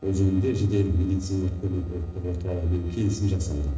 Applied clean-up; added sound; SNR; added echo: neural separator model SepFormer DNS4.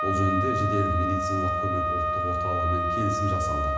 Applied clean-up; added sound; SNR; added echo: none; Wind instrument, woodwind instrument; -1 dB; reverberation time 1.0 s.